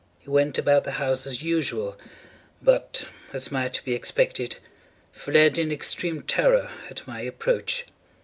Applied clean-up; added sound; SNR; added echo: none; none; none; none.